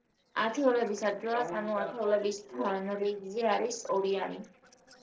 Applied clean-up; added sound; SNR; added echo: neural separator model SepFormer DNS4.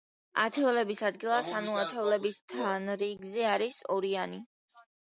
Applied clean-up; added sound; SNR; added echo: none; none; none; none.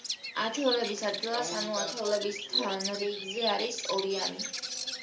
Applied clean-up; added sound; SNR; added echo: none; Bird vocalization, bird call, bird song; 4 dB; reverberation time 0.4 s.